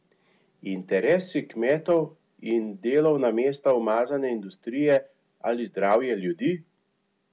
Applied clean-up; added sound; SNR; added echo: none; none; none; none.